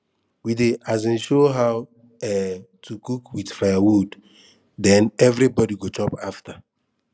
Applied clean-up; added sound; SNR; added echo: none; none; none; none.